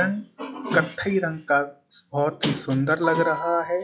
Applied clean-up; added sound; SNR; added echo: classical method log-MMSE.